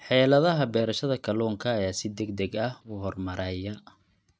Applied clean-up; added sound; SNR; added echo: neural mask model DeepFilterNet 3.